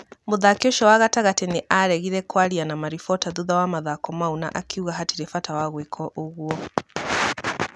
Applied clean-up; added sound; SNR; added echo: none; none; none; none.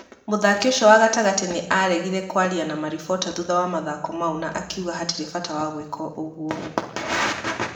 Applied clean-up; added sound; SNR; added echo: none; none; none; reverberation time 0.9 s.